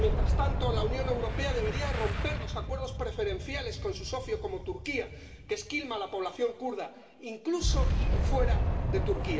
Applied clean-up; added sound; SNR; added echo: none; Boom; -3 dB; reverberation time 2.8 s.